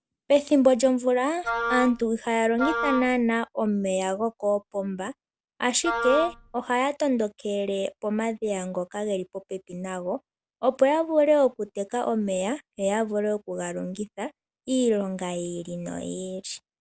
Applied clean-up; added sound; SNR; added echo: none; Wind instrument, woodwind instrument; 4 dB; none.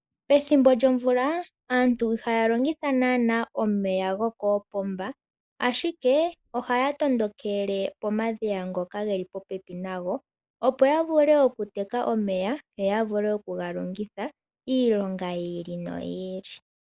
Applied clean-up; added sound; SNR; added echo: neural mask model Resemble Enhance denoiser.